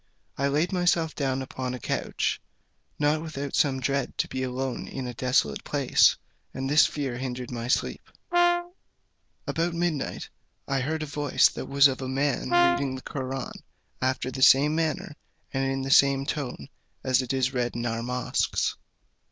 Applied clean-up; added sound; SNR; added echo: none; Brass instrument; -1 dB; none.